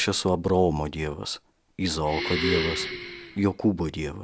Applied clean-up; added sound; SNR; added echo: none; Breathing; 5 dB; none.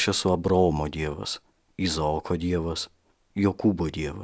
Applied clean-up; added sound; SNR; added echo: none; none; none; none.